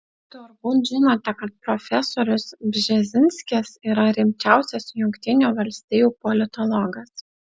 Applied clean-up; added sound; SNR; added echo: none; none; none; none.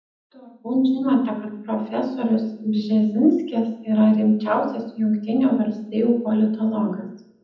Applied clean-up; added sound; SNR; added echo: none; none; none; reverberation time 0.8 s.